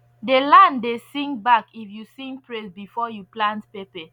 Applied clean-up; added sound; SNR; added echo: none; none; none; none.